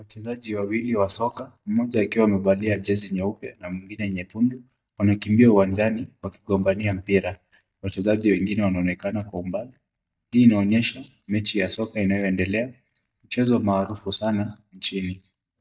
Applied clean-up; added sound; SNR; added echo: neural mask model DeepFilterNet 3.